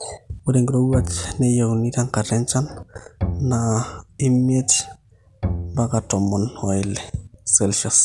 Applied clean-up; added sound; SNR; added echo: none; Bowed string instrument; 9 dB; none.